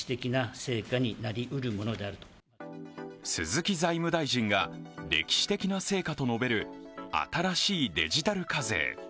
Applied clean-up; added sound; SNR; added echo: none; none; none; none.